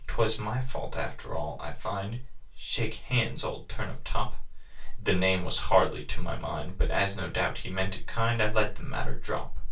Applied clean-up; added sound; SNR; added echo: none; none; none; reverberation time 0.2 s.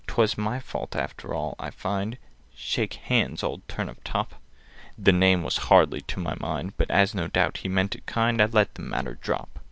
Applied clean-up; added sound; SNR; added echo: none; none; none; none.